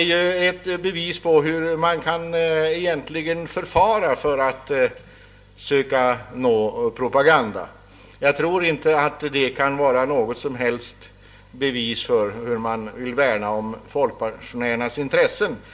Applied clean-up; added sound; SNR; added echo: none; none; none; reverberation time 0.4 s.